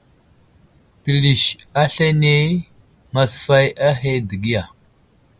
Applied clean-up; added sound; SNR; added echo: none; none; none; none.